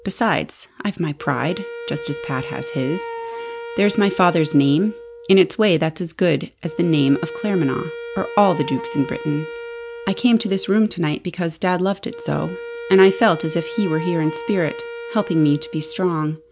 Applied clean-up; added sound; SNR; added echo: none; Wind instrument, woodwind instrument; 13 dB; none.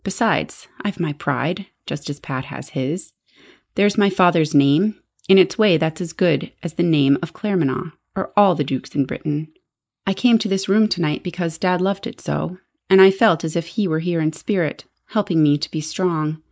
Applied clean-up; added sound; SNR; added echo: neural mask model Resemble Enhance denoiser.